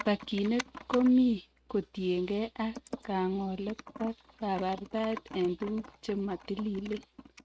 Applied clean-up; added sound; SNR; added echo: neural mask model RNNoise.